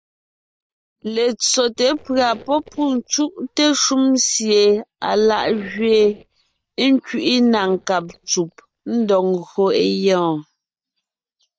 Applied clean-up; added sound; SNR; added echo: neural mask model DeepFilterNet 3.